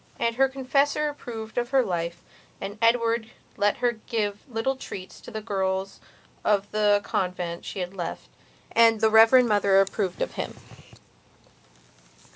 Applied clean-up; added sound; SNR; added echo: none; none; none; none.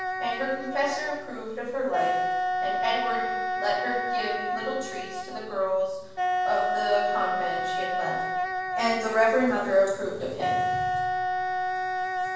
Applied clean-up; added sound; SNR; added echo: none; Wind instrument, woodwind instrument; 0 dB; reverberation time 1.2 s.